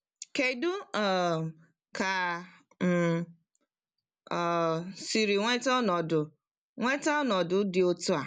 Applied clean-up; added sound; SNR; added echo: none; none; none; none.